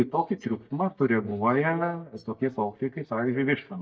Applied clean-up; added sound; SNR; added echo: neural mask model DeepFilterNet 3.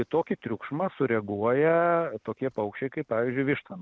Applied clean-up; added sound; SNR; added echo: none; none; none; none.